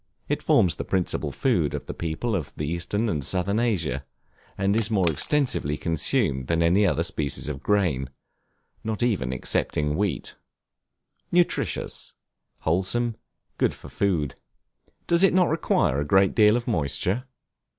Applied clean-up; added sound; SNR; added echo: none; Cutlery, silverware / Chink, clink; 17 dB; none.